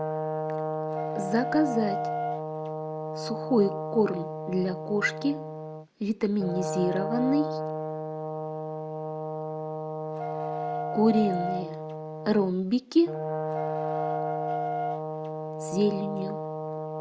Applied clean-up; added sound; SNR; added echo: none; Wind instrument, woodwind instrument + Brass instrument; 2 dB; none.